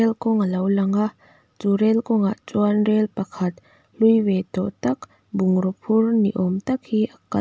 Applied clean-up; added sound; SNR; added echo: none; none; none; none.